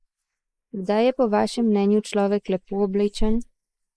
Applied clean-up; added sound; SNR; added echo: neural mask model Resemble Enhance denoiser.